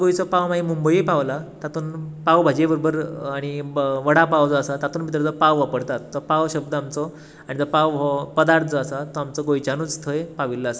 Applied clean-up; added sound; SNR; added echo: none; none; none; none.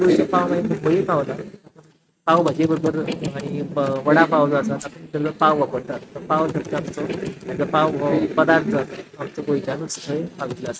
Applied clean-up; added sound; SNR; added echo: neural mask model RNNoise.